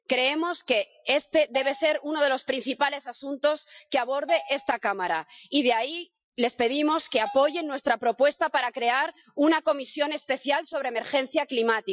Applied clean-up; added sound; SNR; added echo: classical method Wiener filter.